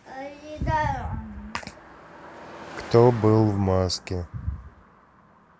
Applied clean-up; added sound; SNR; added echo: none; Car passing by; 18 dB; none.